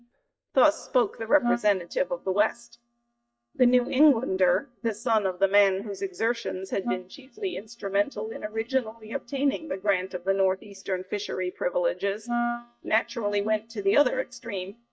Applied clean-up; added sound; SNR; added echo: neural mask model DeepFilterNet 3.